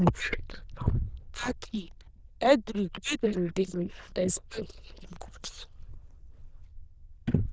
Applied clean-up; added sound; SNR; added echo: neural diffusion model UNIVERSE++.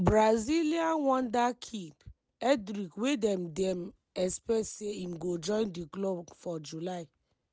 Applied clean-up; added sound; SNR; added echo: none; none; none; none.